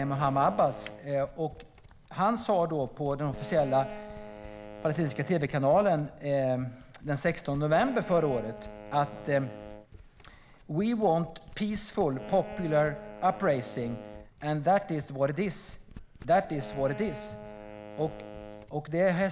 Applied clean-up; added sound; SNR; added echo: none; Domestic sounds, home sounds + Wind instrument, woodwind instrument; 15 dB; none.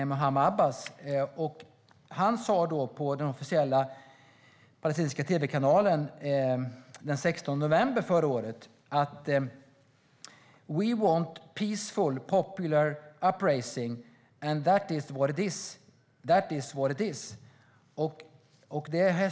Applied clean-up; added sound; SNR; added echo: none; none; none; none.